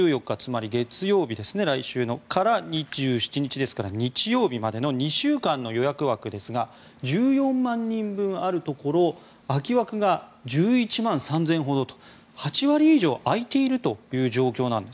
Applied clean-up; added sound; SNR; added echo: none; none; none; none.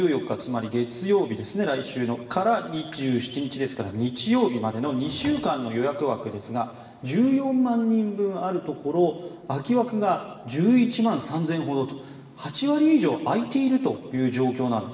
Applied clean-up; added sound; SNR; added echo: none; Drawer open or close; 18 dB; reverberation time 2.2 s.